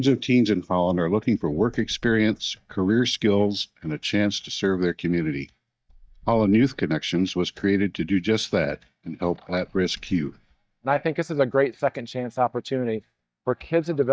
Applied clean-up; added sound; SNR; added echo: neural mask model DeepFilterNet 3.